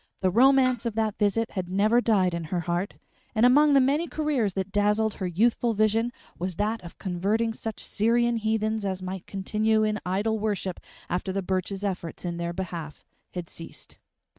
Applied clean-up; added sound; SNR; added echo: neural mask model RNNoise.